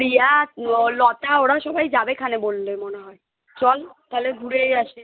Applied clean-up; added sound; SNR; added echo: none; none; none; none.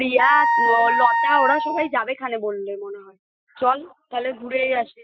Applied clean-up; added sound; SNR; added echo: classical method Wiener filter.